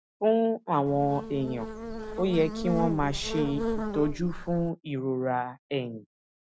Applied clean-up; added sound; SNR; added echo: none; Buzz; 5 dB; none.